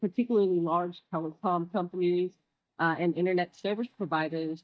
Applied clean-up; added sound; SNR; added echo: neural mask model DeepFilterNet 3.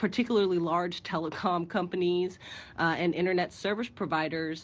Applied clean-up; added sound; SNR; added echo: none; none; none; none.